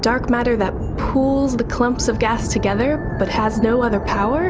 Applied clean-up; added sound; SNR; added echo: none; none; none; none.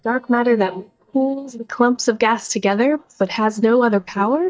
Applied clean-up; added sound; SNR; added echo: neural mask model DeepFilterNet 3.